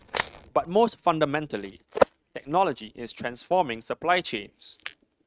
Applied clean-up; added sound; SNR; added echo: neural mask model RNNoise.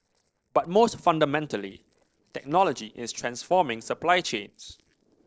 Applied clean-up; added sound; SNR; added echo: neural separator model SepFormer DNS4.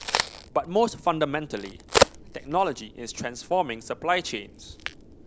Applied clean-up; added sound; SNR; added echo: none; Crack; 2 dB; none.